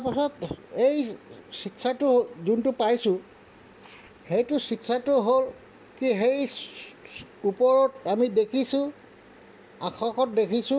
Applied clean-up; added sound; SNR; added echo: none; none; none; none.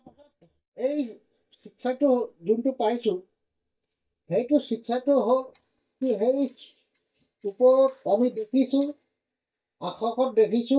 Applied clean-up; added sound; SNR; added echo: neural mask model DeepFilterNet 3.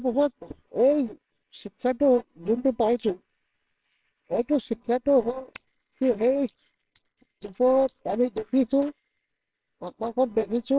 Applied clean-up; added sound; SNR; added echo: neural separator model SepFormer WHAMR!.